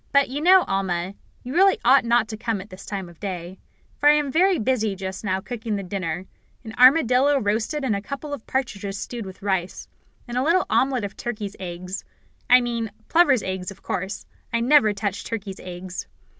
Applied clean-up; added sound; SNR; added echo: none; none; none; none.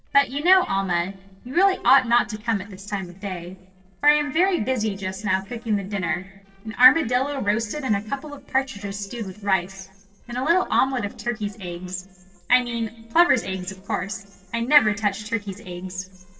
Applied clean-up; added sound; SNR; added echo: neural separator model SepFormer DNS4.